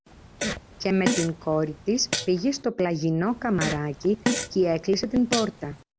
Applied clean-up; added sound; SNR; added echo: none; Fart; 6 dB; none.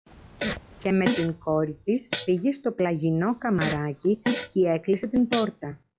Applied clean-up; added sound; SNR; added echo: classical method log-MMSE.